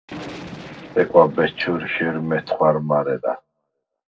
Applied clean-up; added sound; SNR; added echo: neural separator model SepFormer DNS4.